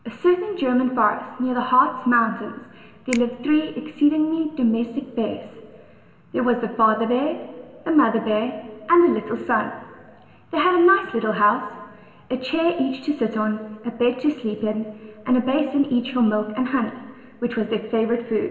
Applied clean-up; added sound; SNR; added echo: none; Finger snapping; 17 dB; reverberation time 1.6 s.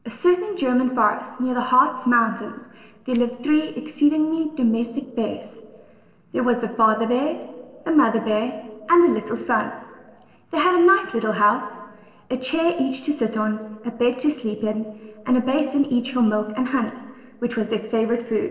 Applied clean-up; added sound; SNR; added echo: neural separator model SepFormer DNS4.